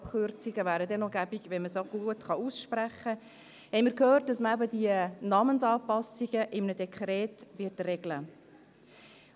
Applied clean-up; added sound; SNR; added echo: none; none; none; none.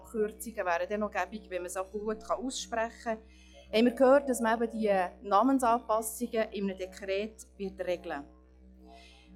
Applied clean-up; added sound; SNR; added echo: classical method log-MMSE.